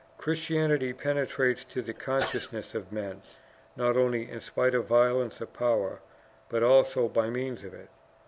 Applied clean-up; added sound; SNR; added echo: none; Sneeze / Cough; 12 dB; none.